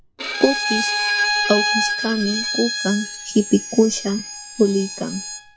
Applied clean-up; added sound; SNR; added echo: classical method log-MMSE.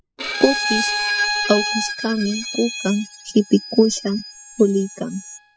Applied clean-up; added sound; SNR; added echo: classical method spectral subtraction.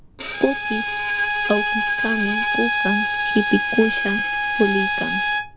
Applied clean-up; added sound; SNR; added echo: none; Bowed string instrument; -2 dB; none.